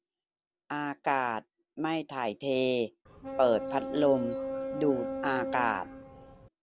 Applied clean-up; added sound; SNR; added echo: none; Boat, Water vehicle; 5 dB; none.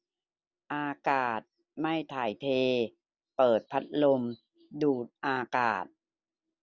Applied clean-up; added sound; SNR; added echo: none; none; none; none.